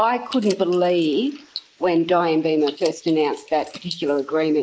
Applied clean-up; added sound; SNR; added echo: neural mask model Resemble Enhance denoiser.